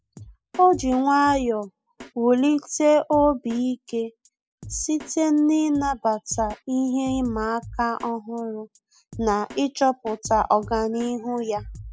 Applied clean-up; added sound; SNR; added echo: classical method spectral subtraction.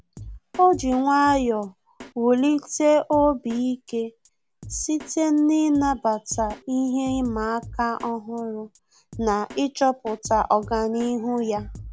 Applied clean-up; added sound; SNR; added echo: none; Drum kit; 18 dB; none.